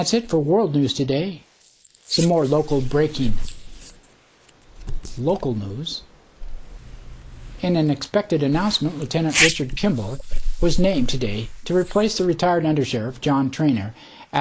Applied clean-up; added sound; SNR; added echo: neural mask model Resemble Enhance denoiser.